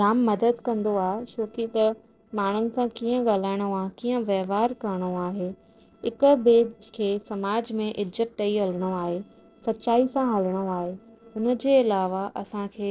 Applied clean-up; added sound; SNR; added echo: neural separator model SepFormer DNS4.